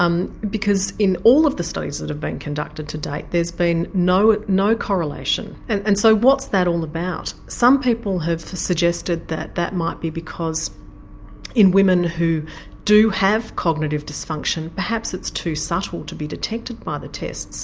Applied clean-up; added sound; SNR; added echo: none; none; none; none.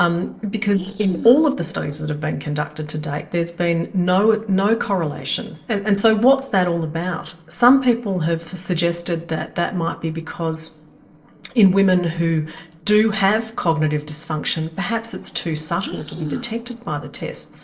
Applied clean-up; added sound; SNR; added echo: neural separator model SepFormer DNS4.